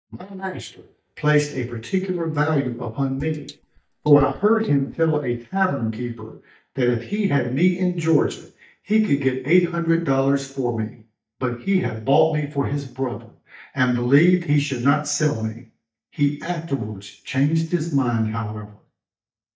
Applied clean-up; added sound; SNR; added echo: neural mask model DeepFilterNet 3.